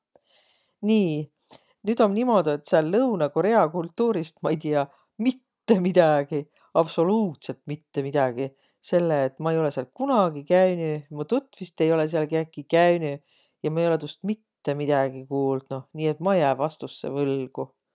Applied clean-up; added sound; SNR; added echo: none; none; none; none.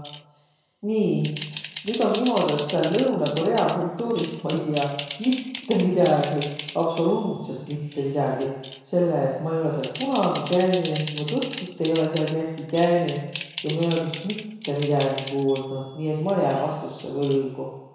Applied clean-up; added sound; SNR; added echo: none; Typing; 14 dB; reverberation time 1.1 s.